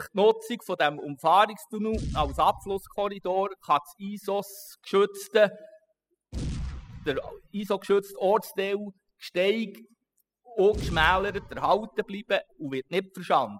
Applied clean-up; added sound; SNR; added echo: classical method spectral subtraction.